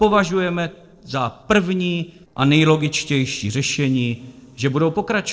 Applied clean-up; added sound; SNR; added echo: neural separator model SepFormer DNS4.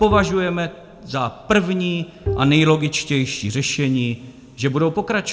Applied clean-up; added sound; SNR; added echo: none; Bowed string instrument; 10 dB; reverberation time 0.8 s.